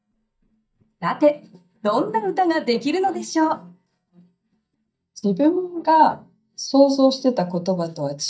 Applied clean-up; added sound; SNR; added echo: neural mask model DeepFilterNet 3.